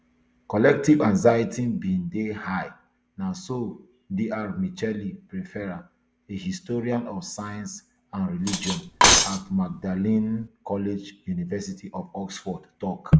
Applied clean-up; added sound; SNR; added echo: none; Cutlery, silverware; -2 dB; none.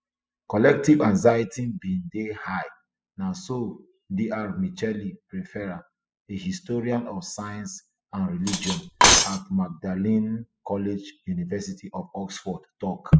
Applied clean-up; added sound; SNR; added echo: classical method spectral subtraction.